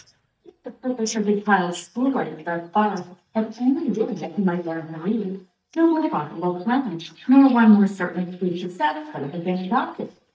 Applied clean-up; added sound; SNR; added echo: neural mask model DeepFilterNet 3.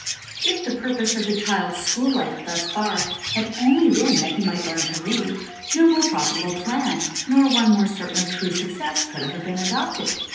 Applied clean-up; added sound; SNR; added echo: none; Chirp, tweet; 6 dB; reverberation time 0.9 s.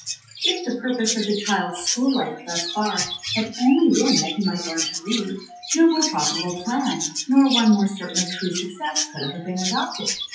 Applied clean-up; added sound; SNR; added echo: classical method WPE with log-MMSE.